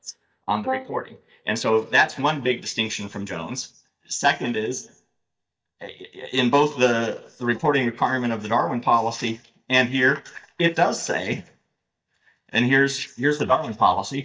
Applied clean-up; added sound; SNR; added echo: neural mask model DeepFilterNet 3.